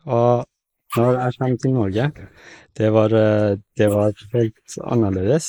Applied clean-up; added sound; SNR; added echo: neural mask model Resemble Enhance denoiser.